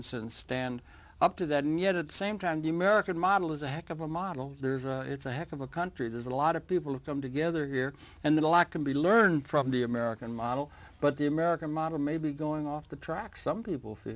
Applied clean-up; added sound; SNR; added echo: none; none; none; none.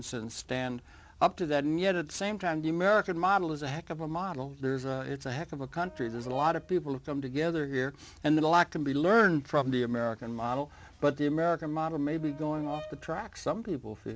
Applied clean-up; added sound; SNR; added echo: none; Brass instrument; 18 dB; none.